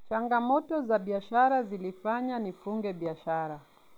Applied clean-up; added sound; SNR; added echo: none; none; none; none.